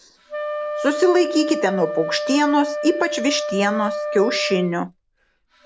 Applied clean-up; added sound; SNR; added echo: none; Wind instrument, woodwind instrument; 6 dB; none.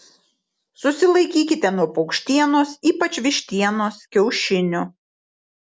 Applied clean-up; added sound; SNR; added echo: none; none; none; none.